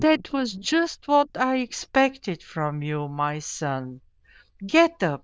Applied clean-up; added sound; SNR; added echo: neural diffusion model UNIVERSE++.